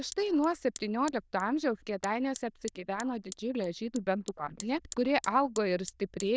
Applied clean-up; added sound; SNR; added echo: neural diffusion model UNIVERSE++.